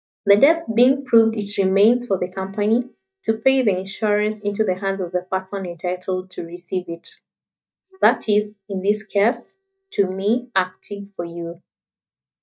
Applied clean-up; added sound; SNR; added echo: neural mask model DeepFilterNet 3.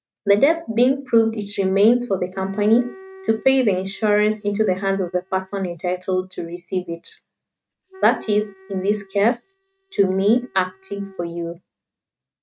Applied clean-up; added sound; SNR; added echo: neural mask model RNNoise.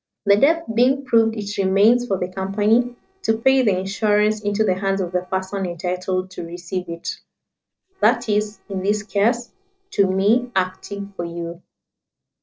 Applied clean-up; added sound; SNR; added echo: neural separator model SepFormer DNS4.